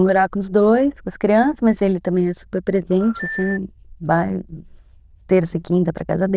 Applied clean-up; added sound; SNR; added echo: neural diffusion model UNIVERSE++.